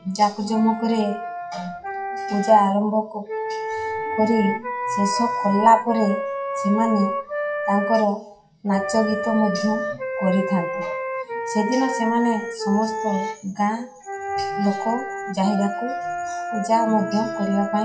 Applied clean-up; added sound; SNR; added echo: classical method WPE with log-MMSE.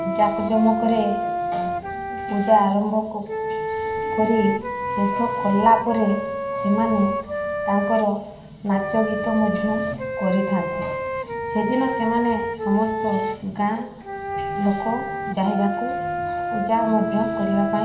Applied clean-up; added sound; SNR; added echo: none; Wind instrument, woodwind instrument; 4 dB; reverberation time 0.9 s.